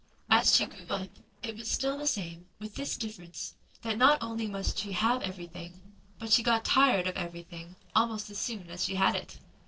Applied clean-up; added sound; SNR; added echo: neural separator model SepFormer DNS4.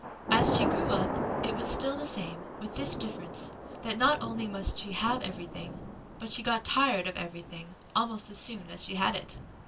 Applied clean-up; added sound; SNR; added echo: none; Thunder / Rain; 4 dB; reverberation time 0.1 s.